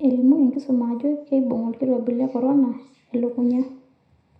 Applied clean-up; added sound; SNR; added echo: none; none; none; reverberation time 0.5 s.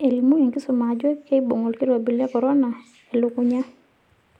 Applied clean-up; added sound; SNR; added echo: none; none; none; none.